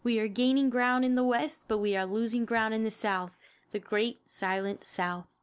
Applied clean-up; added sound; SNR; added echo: none; none; none; none.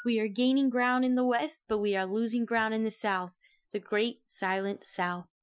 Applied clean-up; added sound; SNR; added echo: classical method Wiener filter.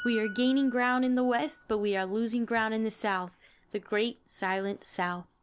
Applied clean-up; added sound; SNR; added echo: none; Piano; 18 dB; none.